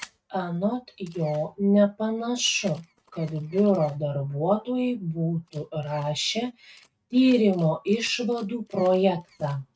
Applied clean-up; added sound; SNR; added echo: neural mask model RNNoise.